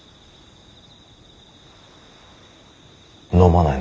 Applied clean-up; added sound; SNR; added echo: none; none; none; none.